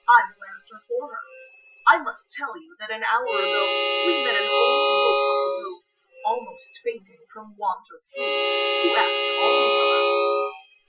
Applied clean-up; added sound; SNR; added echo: classical method Wiener filter.